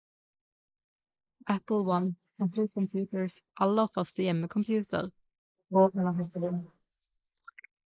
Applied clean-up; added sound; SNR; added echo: neural mask model Resemble Enhance denoiser.